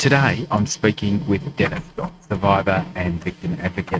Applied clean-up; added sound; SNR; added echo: neural mask model RNNoise.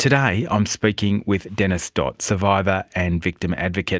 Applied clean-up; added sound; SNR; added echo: none; none; none; none.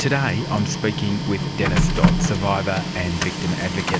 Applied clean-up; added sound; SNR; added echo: none; Printer; -2 dB; none.